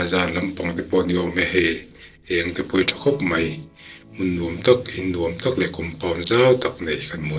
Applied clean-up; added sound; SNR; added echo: neural separator model SepFormer DNS4.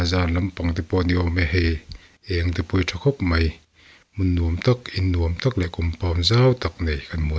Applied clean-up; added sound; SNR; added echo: none; none; none; none.